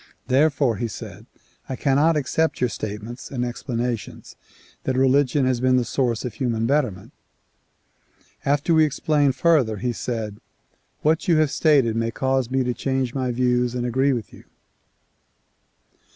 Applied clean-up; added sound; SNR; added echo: none; none; none; none.